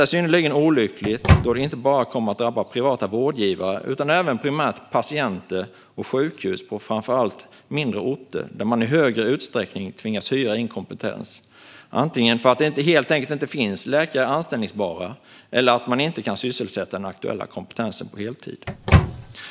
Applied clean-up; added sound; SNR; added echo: none; Microwave oven; -3 dB; none.